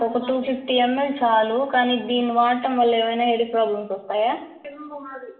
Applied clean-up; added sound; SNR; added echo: none; none; none; reverberation time 0.9 s.